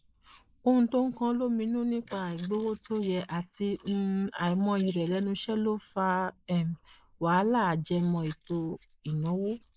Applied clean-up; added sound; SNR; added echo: neural mask model Resemble Enhance denoiser.